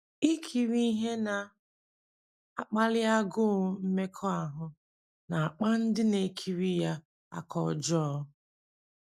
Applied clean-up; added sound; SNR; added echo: none; none; none; none.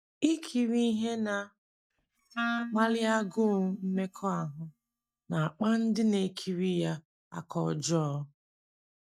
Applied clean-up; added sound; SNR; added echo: neural mask model DeepFilterNet 3.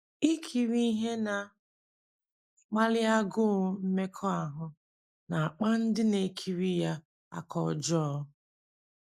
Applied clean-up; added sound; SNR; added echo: neural mask model Resemble Enhance denoiser.